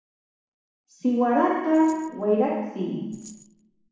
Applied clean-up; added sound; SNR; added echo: neural separator model SepFormer DNS4.